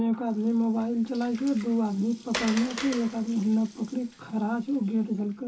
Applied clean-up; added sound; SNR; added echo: none; Water; 15 dB; reverberation time 0.2 s.